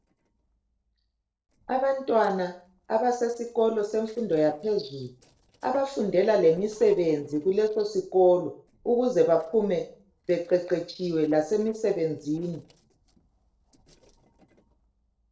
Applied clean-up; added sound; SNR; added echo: neural separator model SepFormer DNS4.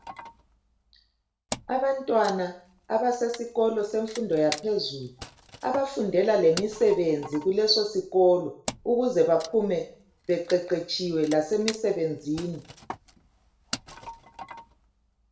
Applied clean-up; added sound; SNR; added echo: none; Wood; 16 dB; reverberation time 0.4 s.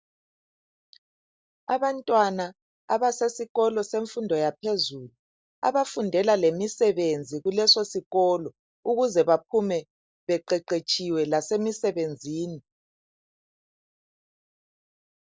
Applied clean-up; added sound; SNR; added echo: none; none; none; none.